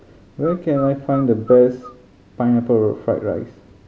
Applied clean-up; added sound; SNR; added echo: none; Bird; 18 dB; none.